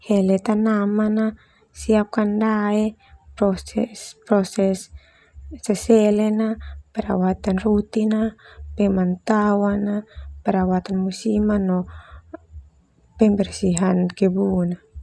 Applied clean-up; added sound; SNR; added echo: none; none; none; none.